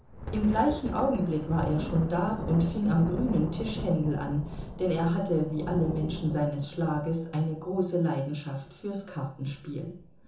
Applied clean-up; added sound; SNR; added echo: none; Thunder; 9 dB; reverberation time 0.7 s.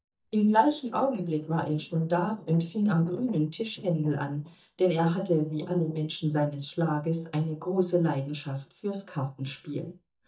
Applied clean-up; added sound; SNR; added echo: neural mask model DeepFilterNet 3.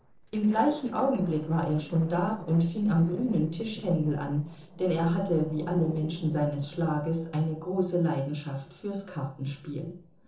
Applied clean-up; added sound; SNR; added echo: neural separator model SepFormer DNS4.